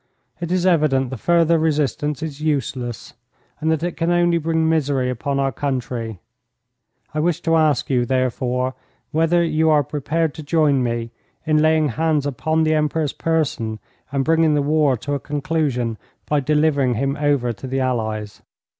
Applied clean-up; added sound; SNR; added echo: none; none; none; none.